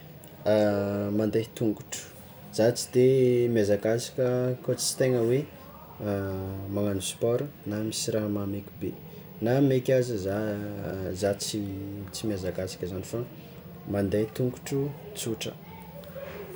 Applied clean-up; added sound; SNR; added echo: none; none; none; none.